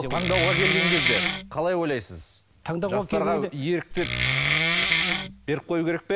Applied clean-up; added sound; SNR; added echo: none; Wood; -3 dB; none.